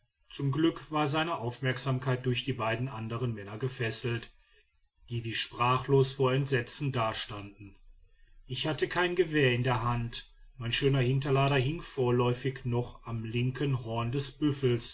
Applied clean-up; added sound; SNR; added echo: none; none; none; none.